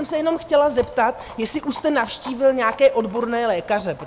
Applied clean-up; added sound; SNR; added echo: none; Livestock, farm animals, working animals; 19 dB; none.